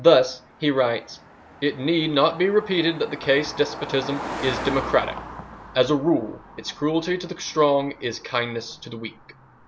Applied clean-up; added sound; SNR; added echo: none; Car passing by; 14 dB; none.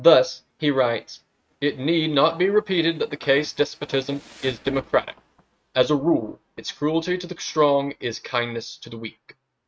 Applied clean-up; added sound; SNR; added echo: neural mask model RNNoise.